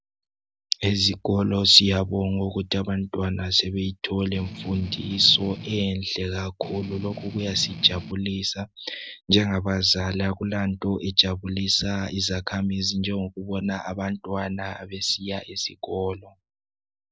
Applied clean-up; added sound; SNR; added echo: none; Strum; 12 dB; none.